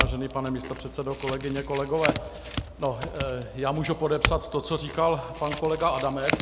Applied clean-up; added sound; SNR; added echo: none; Chink, clink / Domestic sounds, home sounds; 4 dB; none.